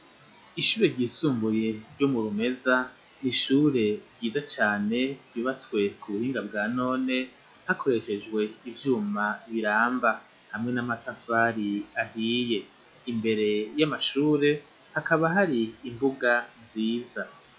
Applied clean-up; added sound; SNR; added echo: classical method log-MMSE.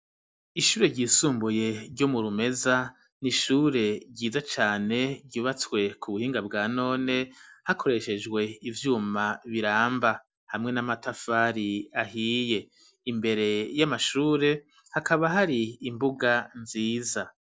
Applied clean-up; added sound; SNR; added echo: none; none; none; none.